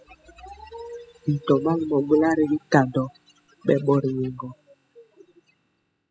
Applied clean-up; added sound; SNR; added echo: classical method spectral subtraction.